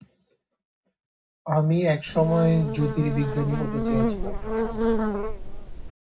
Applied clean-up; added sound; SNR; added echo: none; Buzz; 1 dB; reverberation time 0.4 s.